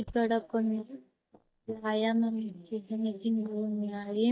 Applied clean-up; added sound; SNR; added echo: neural mask model DeepFilterNet 3.